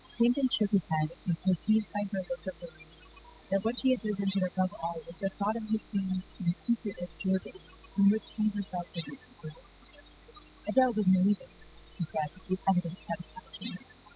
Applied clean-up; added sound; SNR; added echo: classical method spectral subtraction.